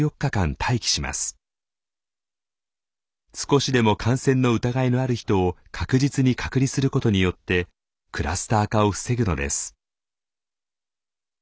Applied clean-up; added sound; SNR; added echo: none; none; none; none.